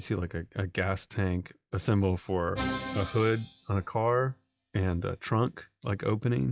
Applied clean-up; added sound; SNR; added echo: classical method log-MMSE.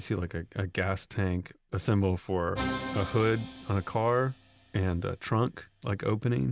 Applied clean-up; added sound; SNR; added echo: none; Musical instrument; 13 dB; none.